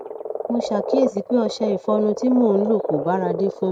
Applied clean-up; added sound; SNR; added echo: neural mask model RNNoise.